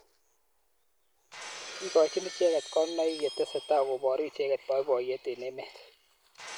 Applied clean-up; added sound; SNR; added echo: none; Shatter; 15 dB; none.